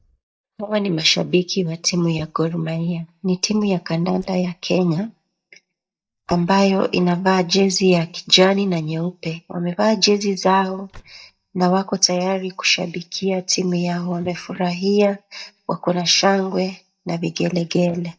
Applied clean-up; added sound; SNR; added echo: neural mask model DeepFilterNet 3.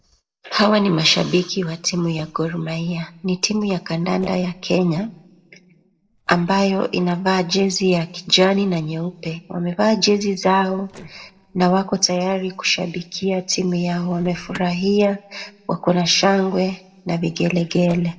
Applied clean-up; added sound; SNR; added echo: neural separator model SepFormer DNS4.